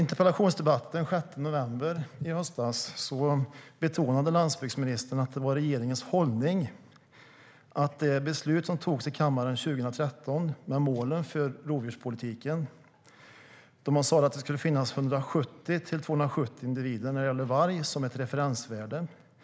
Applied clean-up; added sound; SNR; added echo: none; none; none; none.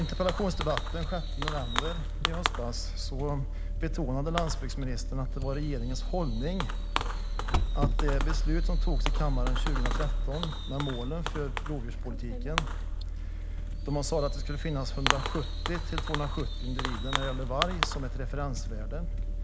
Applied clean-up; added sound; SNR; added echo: none; Fireworks; -5 dB; none.